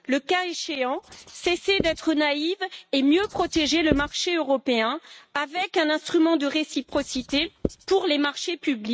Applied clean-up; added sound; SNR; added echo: neural mask model RNNoise.